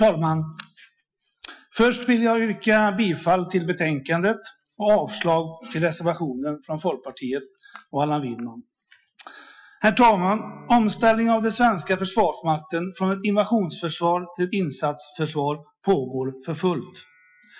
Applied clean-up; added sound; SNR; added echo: classical method Wiener filter.